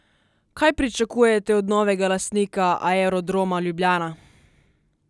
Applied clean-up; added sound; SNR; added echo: none; none; none; none.